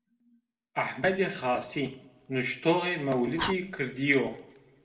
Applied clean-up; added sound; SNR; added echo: none; Fire; 14 dB; reverberation time 0.6 s.